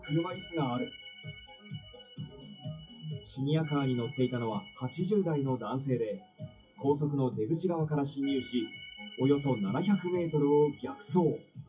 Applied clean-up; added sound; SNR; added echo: classical method WPE with log-MMSE.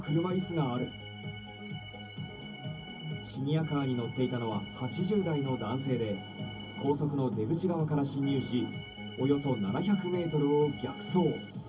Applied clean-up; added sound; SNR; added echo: none; Organ; 15 dB; reverberation time 0.3 s.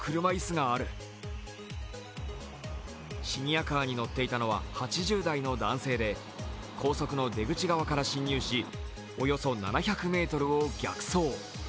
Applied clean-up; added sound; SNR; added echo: none; none; none; none.